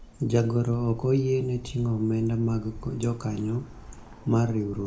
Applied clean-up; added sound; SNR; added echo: none; Bird; 18 dB; reverberation time 0.3 s.